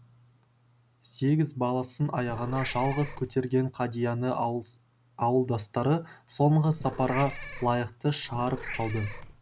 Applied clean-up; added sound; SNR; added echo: none; Meow / Purr; 10 dB; none.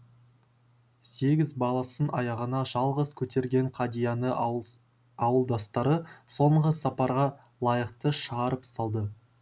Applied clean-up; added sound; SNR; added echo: none; none; none; none.